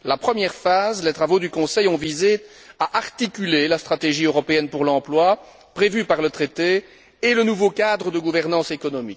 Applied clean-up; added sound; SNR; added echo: none; none; none; none.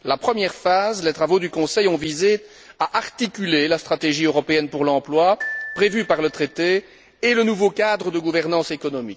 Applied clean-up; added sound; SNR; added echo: none; Glockenspiel; 16 dB; none.